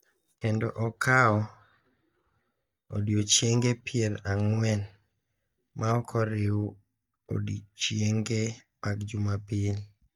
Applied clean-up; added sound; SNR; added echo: neural mask model DeepFilterNet 3.